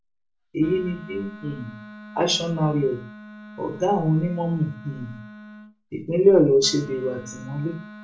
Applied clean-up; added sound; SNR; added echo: none; Wind instrument, woodwind instrument; 18 dB; reverberation time 0.3 s.